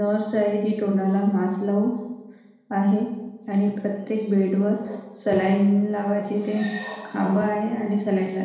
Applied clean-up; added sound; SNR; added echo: none; none; none; reverberation time 1.1 s.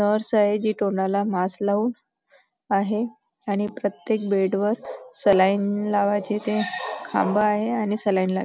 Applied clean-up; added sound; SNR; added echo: none; none; none; none.